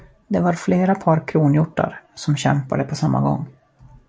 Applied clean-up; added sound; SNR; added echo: none; none; none; none.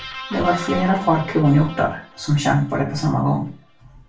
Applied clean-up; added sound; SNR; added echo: none; Guitar; 15 dB; reverberation time 0.3 s.